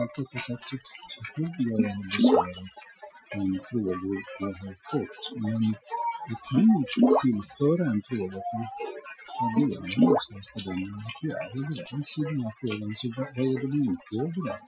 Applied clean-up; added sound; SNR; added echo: classical method Wiener filter.